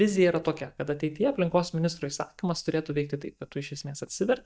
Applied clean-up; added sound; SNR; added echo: neural mask model DeepFilterNet 3.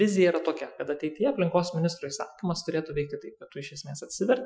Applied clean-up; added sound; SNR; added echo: classical method Wiener filter.